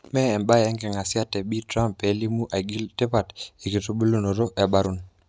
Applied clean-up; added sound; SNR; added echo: none; none; none; none.